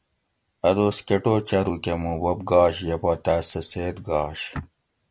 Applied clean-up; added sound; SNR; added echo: none; none; none; none.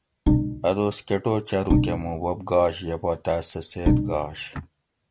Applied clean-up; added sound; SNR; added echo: none; Bowed string instrument; -2 dB; none.